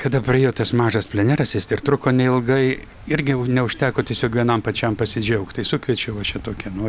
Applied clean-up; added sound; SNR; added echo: none; none; none; none.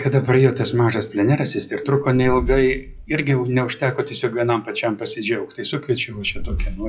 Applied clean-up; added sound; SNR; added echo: classical method WPE with log-MMSE.